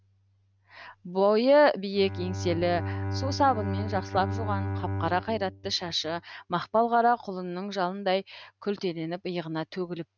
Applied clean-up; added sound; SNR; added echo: neural mask model RNNoise.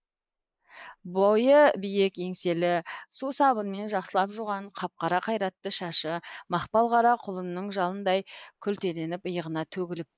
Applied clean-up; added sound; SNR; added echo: neural mask model Resemble Enhance denoiser.